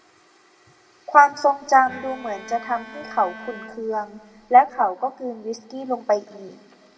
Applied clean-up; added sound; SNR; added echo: none; Bowed string instrument; 18 dB; reverberation time 1.1 s.